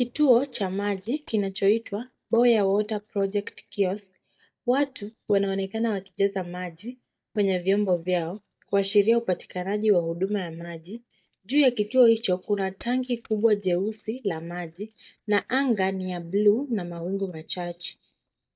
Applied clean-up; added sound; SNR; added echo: neural mask model DeepFilterNet 3.